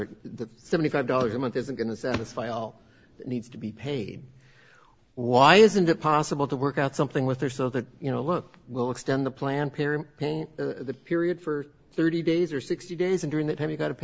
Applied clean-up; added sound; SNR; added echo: none; none; none; none.